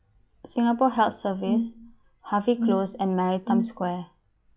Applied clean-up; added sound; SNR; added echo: classical method log-MMSE.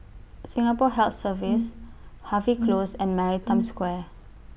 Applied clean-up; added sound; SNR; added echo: none; Brass instrument; 2 dB; none.